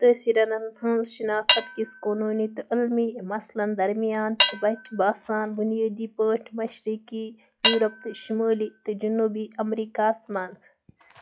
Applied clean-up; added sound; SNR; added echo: classical method log-MMSE.